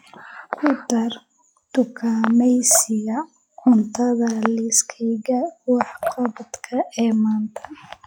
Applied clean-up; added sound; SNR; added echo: classical method log-MMSE.